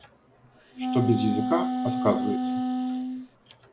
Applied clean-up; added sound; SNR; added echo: none; Wind instrument, woodwind instrument; -1 dB; none.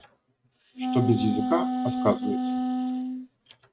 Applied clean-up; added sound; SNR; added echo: neural mask model RNNoise.